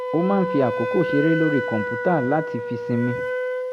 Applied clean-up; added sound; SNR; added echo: none; Wind instrument, woodwind instrument; 3 dB; none.